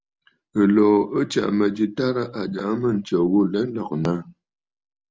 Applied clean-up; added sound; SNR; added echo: none; none; none; none.